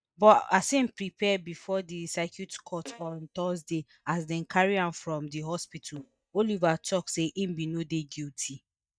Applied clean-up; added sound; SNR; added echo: neural mask model DeepFilterNet 3.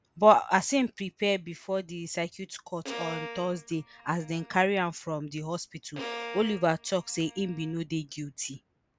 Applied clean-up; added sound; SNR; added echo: none; Bowed string instrument; 13 dB; none.